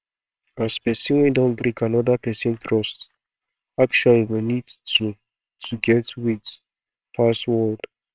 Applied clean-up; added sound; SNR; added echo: neural separator model SepFormer WHAMR!.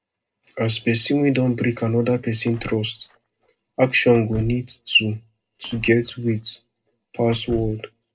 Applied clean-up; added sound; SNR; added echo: neural separator model SepFormer DNS4.